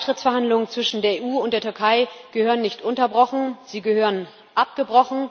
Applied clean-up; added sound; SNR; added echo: none; none; none; none.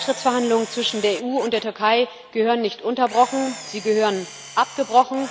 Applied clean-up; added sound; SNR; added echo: none; Camera; 17 dB; none.